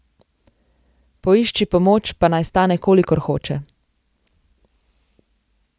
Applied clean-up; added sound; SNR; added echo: none; none; none; none.